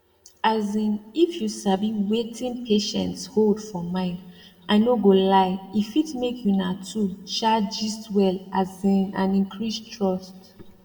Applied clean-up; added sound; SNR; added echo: none; none; none; reverberation time 0.8 s.